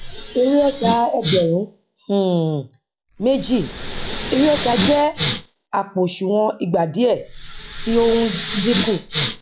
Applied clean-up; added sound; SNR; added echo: classical method log-MMSE.